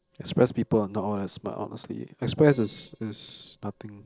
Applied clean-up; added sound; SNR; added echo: neural separator model SepFormer DNS4.